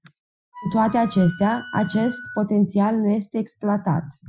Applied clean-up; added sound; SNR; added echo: classical method Wiener filter.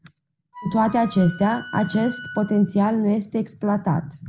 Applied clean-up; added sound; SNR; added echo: none; Wind instrument, woodwind instrument; 16 dB; none.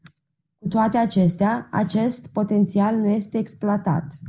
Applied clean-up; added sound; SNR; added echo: none; none; none; none.